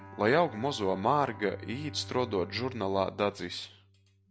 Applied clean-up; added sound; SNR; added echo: none; Bowed string instrument; 16 dB; none.